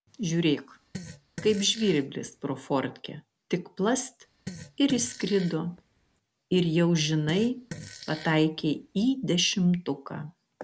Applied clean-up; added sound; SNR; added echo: none; Fart; 16 dB; none.